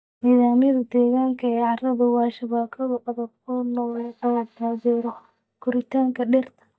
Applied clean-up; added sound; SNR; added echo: neural mask model DeepFilterNet 3.